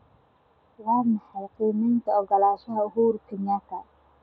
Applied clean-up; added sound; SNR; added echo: none; none; none; none.